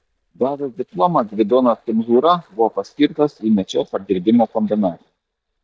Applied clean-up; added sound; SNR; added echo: neural mask model DeepFilterNet 3.